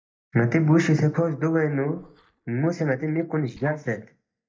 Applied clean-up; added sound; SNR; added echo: neural mask model DeepFilterNet 3.